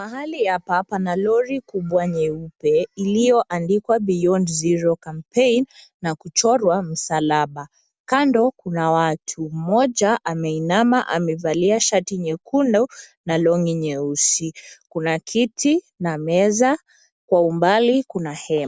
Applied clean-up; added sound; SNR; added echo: none; none; none; none.